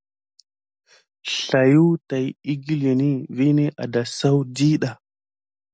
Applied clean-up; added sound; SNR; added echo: none; none; none; none.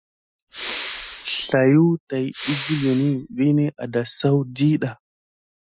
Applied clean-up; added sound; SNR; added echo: classical method Wiener filter.